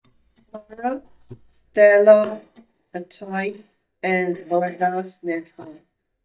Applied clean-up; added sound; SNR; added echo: neural mask model DeepFilterNet 3.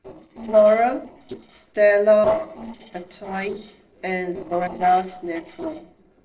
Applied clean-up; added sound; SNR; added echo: neural separator model SepFormer DNS4.